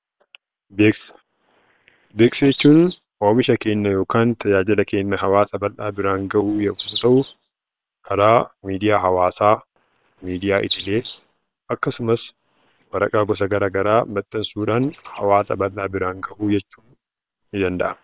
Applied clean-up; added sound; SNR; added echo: neural separator model SepFormer WHAM!.